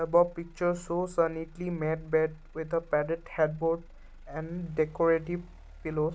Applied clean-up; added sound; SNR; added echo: none; Motor vehicle (road); 19 dB; none.